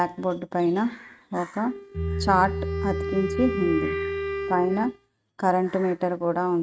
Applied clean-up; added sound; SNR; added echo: neural mask model RNNoise.